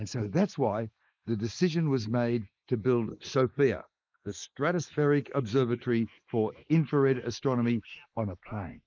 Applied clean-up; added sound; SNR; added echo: neural mask model Resemble Enhance denoiser.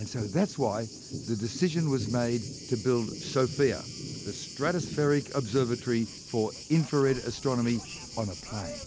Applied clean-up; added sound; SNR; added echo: none; Thunder; 11 dB; none.